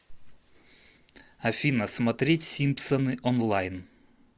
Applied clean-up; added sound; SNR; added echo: none; none; none; none.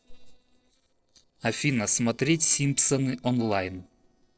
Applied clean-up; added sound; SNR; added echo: neural separator model SepFormer DNS4.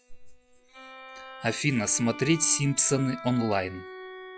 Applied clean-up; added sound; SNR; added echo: classical method log-MMSE.